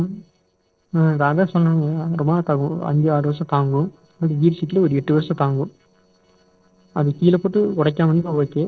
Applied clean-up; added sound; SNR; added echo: neural separator model SepFormer DNS4.